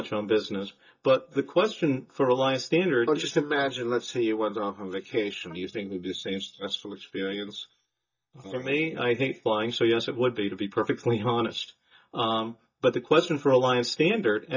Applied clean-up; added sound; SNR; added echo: neural mask model DeepFilterNet 3.